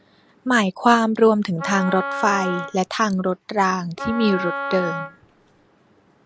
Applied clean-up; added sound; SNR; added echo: none; Wind instrument, woodwind instrument; 8 dB; none.